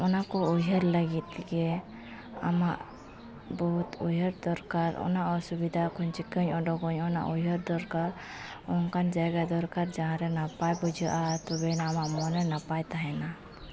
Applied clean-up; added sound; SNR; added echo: none; none; none; none.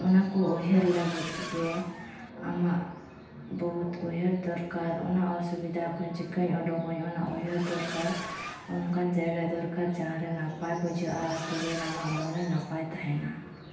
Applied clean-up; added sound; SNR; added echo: none; Accelerating, revving, vroom; 10 dB; reverberation time 0.9 s.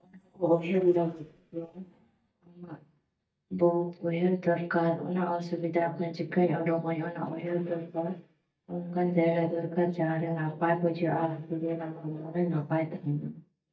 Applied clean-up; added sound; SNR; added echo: neural mask model DeepFilterNet 3.